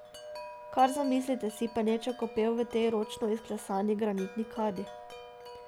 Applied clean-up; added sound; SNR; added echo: none; Wind chime; 14 dB; none.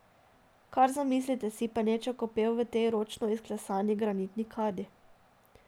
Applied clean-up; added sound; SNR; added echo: none; none; none; none.